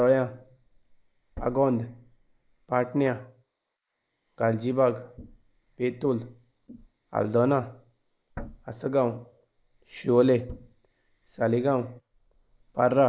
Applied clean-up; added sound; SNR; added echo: neural mask model Resemble Enhance denoiser.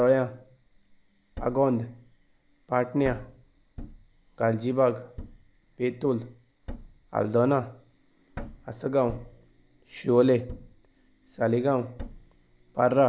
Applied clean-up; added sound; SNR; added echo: none; Thump, thud; 18 dB; none.